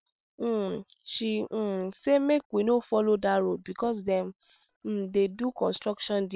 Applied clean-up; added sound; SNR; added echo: neural separator model SepFormer WHAM!.